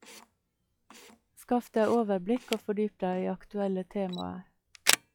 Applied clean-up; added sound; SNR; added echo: classical method log-MMSE.